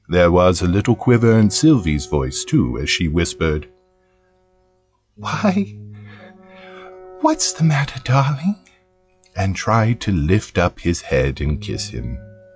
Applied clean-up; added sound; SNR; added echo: classical method log-MMSE.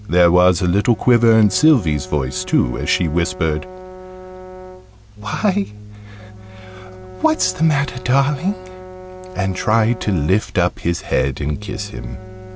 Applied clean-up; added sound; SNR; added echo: none; Brass instrument + Bass guitar; 16 dB; none.